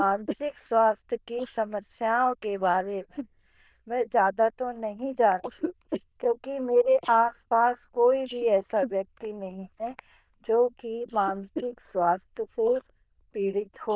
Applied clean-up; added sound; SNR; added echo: neural diffusion model UNIVERSE++.